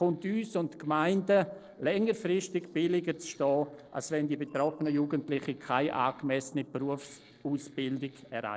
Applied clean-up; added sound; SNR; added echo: neural separator model SepFormer DNS4.